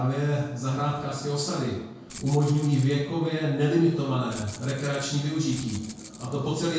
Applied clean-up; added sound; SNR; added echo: none; Rattle (instrument); 18 dB; reverberation time 0.6 s.